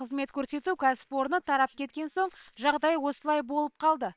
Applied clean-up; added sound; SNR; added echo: neural separator model SepFormer WHAM!.